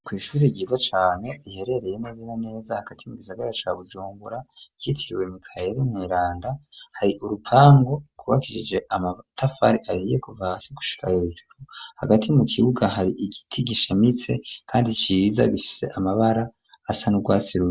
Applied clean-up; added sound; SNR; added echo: none; none; none; none.